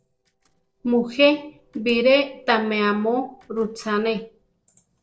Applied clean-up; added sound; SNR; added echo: neural separator model SepFormer DNS4.